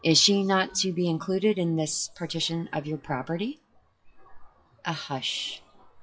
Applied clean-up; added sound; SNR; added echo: classical method WPE with log-MMSE.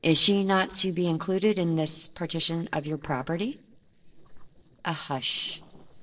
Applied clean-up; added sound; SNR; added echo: neural separator model SepFormer DNS4.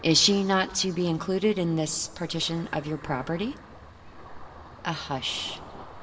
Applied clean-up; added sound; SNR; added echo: none; Ocean; 16 dB; reverberation time 0.7 s.